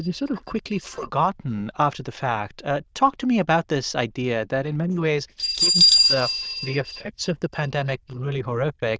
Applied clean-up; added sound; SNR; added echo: neural diffusion model UNIVERSE++.